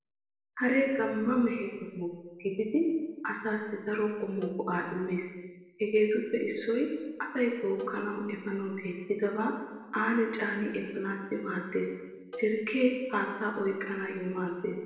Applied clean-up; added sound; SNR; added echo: neural separator model SepFormer DNS4.